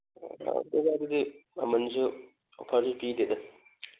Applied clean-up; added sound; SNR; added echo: none; none; none; none.